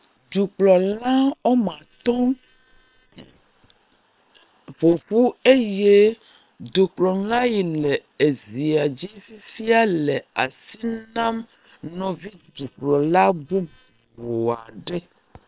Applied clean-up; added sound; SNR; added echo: neural separator model SepFormer WHAM!.